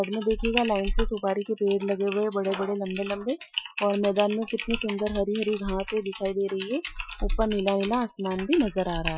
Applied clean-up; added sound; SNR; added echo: classical method Wiener filter.